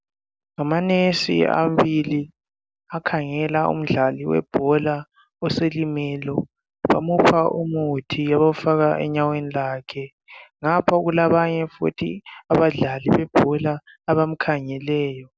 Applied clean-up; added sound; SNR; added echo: none; none; none; none.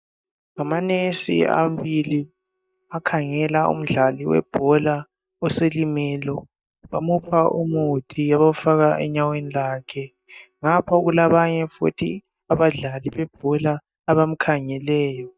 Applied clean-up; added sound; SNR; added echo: neural mask model DeepFilterNet 3.